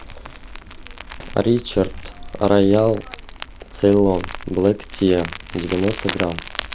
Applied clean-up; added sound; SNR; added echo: none; Crumpling, crinkling; 12 dB; none.